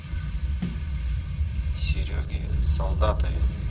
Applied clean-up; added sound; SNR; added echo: neural separator model SepFormer DNS4.